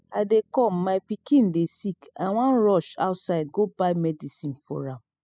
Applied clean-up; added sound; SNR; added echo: classical method spectral subtraction.